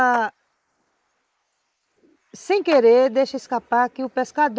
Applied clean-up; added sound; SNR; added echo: neural mask model Resemble Enhance denoiser.